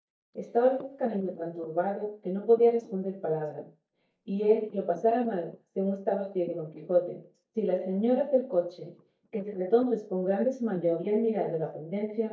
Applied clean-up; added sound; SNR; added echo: neural mask model DeepFilterNet 3.